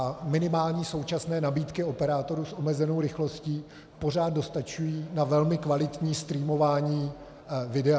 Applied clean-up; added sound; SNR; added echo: none; none; none; none.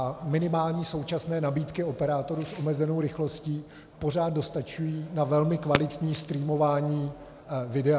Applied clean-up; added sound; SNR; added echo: none; Fireworks; 16 dB; none.